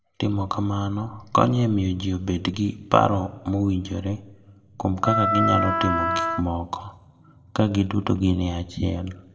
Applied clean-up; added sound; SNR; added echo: none; Wind instrument, woodwind instrument; 0 dB; reverberation time 0.7 s.